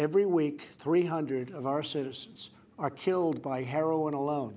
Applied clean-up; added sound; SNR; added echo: none; none; none; none.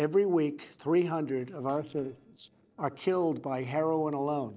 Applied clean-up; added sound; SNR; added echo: neural separator model SepFormer DNS4.